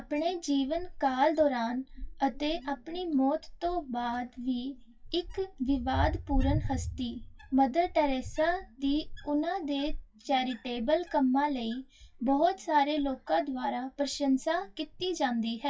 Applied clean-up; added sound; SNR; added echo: classical method WPE with log-MMSE.